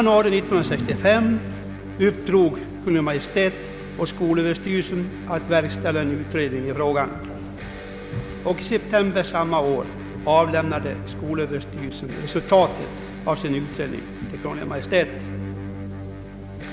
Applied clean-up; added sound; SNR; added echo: none; Electric guitar + Bowed string instrument; 11 dB; none.